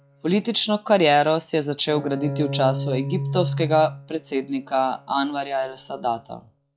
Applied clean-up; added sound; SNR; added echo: classical method log-MMSE.